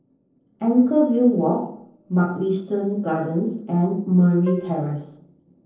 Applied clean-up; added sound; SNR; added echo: neural separator model SepFormer DNS4.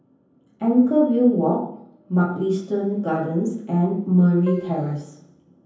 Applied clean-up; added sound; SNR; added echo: none; Keyboard (musical); 14 dB; reverberation time 0.7 s.